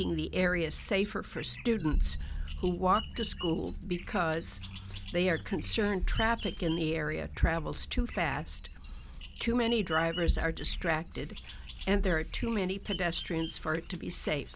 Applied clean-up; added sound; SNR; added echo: none; Bird vocalization, bird call, bird song; 17 dB; none.